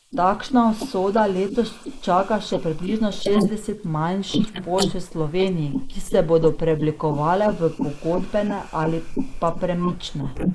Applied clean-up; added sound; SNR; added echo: neural mask model Resemble Enhance denoiser.